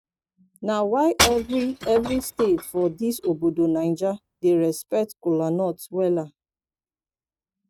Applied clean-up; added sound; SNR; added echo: neural mask model RNNoise.